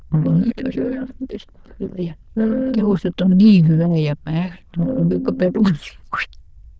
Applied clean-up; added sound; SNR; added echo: neural diffusion model UNIVERSE++.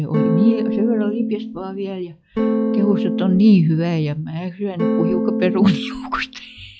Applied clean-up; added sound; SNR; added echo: classical method log-MMSE.